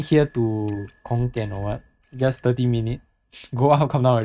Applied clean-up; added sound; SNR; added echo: neural mask model RNNoise.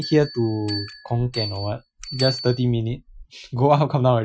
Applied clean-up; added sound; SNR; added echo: classical method Wiener filter.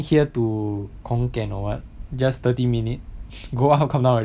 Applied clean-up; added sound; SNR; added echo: none; none; none; none.